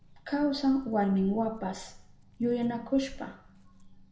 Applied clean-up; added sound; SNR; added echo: none; Dog; 20 dB; reverberation time 0.5 s.